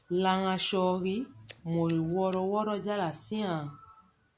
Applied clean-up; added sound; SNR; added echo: none; Scissors; 16 dB; none.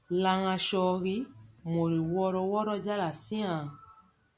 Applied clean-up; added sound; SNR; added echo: none; none; none; none.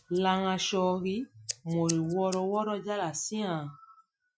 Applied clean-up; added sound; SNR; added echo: classical method Wiener filter.